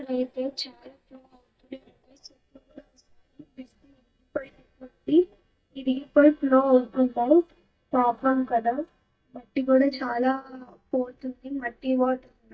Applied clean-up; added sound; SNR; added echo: neural mask model DeepFilterNet 3.